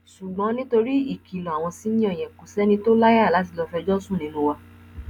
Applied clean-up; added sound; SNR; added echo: none; none; none; none.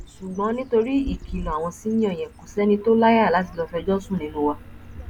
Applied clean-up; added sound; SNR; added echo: none; Bird vocalization, bird call, bird song; 16 dB; none.